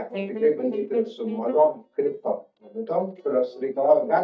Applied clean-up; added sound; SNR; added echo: neural mask model DeepFilterNet 3.